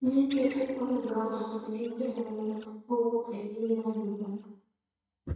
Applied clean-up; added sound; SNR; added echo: neural mask model DeepFilterNet 3.